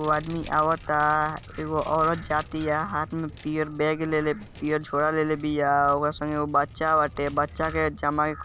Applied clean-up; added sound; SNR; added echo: none; Vehicle; 17 dB; none.